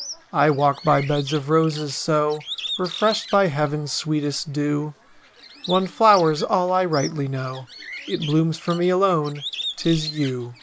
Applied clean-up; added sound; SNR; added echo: none; Bird; 14 dB; none.